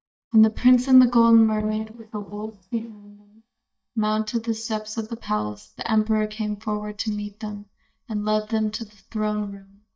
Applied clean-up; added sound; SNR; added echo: neural mask model DeepFilterNet 3.